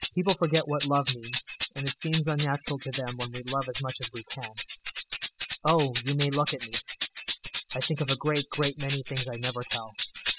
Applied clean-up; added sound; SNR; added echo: classical method spectral subtraction.